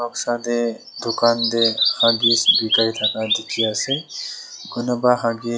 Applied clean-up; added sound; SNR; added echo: classical method log-MMSE.